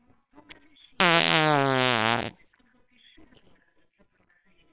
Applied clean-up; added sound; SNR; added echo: neural separator model SepFormer WHAMR!.